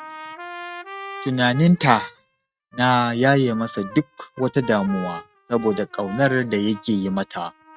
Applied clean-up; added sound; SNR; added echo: neural mask model RNNoise.